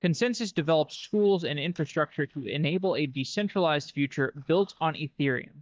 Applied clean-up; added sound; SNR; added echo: neural mask model DeepFilterNet 3.